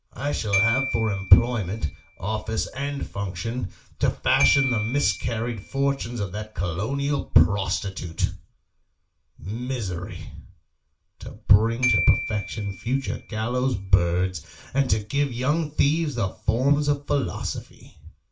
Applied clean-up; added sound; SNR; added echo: none; Glockenspiel; 9 dB; reverberation time 0.3 s.